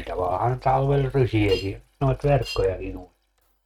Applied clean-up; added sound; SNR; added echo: neural mask model RNNoise.